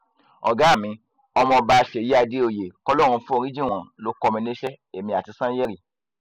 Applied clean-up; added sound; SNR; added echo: none; none; none; none.